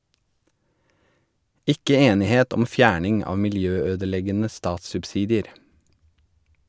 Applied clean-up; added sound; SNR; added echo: none; none; none; none.